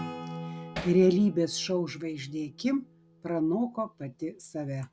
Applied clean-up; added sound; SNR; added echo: none; Acoustic guitar / Strum + Hammer; 14 dB; none.